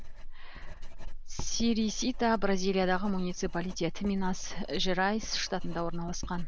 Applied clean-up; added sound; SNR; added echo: none; Writing; 2 dB; none.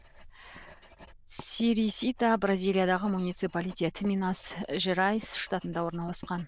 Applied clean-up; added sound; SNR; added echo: neural diffusion model UNIVERSE++.